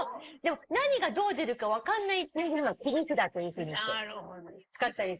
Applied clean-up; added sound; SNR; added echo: neural mask model Resemble Enhance denoiser.